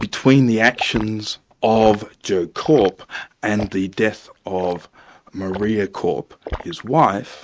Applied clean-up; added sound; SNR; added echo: neural mask model RNNoise.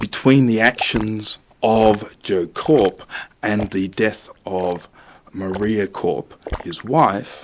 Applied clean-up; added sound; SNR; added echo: none; Liquid; 15 dB; none.